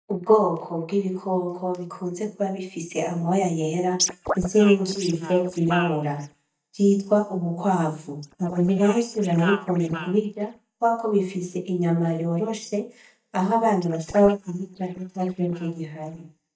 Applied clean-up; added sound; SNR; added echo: neural mask model DeepFilterNet 3.